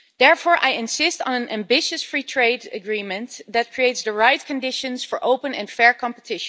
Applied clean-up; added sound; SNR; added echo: none; none; none; none.